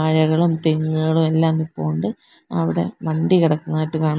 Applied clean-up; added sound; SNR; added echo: none; none; none; none.